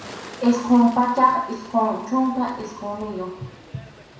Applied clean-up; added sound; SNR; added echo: none; Bird; 20 dB; reverberation time 0.7 s.